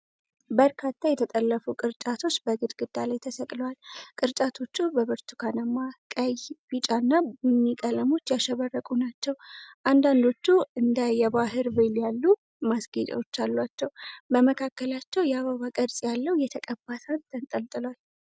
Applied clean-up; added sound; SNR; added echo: none; none; none; none.